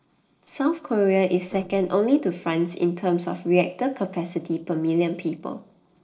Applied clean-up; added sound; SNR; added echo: neural separator model SepFormer DNS4.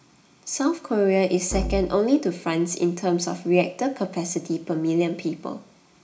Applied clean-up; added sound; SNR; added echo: none; Musical instrument; 11 dB; reverberation time 0.4 s.